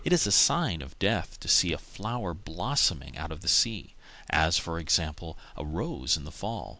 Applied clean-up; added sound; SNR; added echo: none; none; none; none.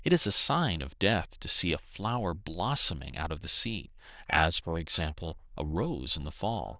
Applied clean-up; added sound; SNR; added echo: neural diffusion model UNIVERSE++.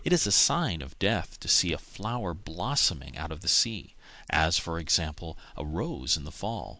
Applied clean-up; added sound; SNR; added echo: neural mask model Resemble Enhance denoiser.